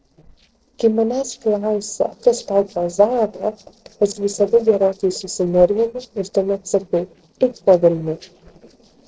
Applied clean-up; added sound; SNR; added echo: neural separator model SepFormer DNS4.